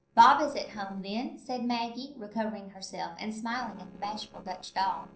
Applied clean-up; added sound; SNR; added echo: neural separator model SepFormer DNS4.